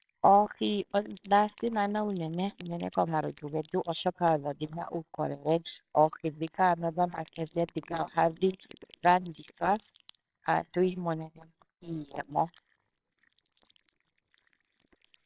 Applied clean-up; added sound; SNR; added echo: neural separator model SepFormer WHAMR!.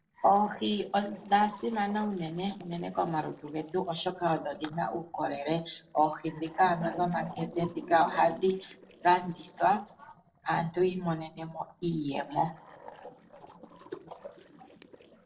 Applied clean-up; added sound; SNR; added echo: neural separator model SepFormer DNS4.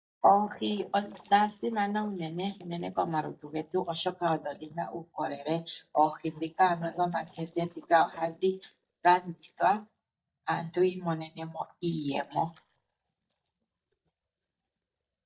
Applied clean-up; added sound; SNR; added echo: neural mask model DeepFilterNet 3.